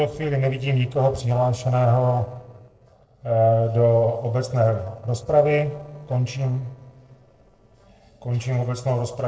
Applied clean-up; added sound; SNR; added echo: neural separator model SepFormer DNS4.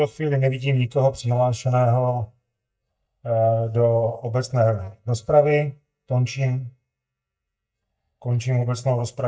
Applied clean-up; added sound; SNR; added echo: neural mask model DeepFilterNet 3.